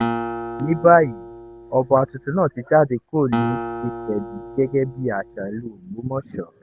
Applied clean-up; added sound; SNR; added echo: none; Acoustic guitar; 10 dB; none.